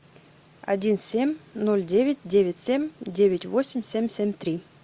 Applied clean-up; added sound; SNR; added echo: none; none; none; none.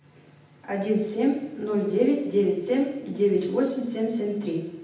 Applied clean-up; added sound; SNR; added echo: none; none; none; reverberation time 0.8 s.